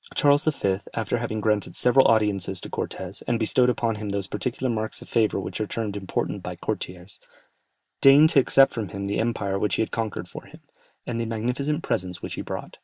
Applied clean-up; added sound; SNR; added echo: none; none; none; none.